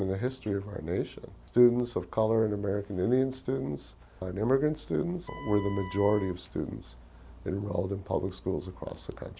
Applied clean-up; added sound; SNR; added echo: none; Wind instrument, woodwind instrument; 16 dB; none.